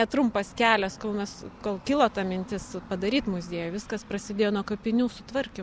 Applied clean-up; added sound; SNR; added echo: none; none; none; none.